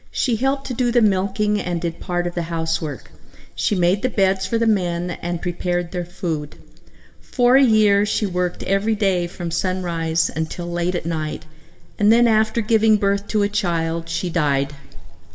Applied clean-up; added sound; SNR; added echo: none; none; none; reverberation time 1.1 s.